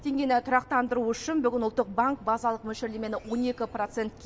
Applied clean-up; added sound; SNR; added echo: none; none; none; none.